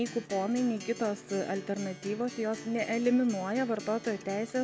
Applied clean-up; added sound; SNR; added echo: none; Acoustic guitar; 14 dB; none.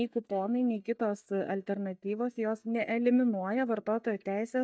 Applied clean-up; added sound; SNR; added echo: neural mask model DeepFilterNet 3.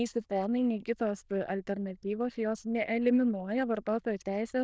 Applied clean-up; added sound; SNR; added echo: neural diffusion model UNIVERSE++.